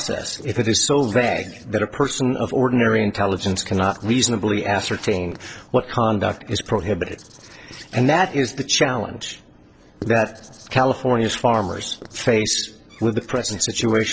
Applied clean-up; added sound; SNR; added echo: neural separator model SepFormer DNS4.